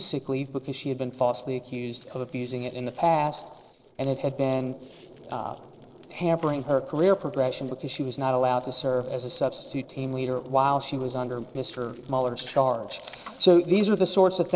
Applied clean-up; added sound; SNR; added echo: neural separator model SepFormer DNS4.